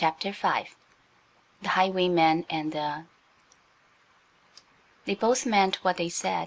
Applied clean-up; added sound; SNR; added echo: none; none; none; none.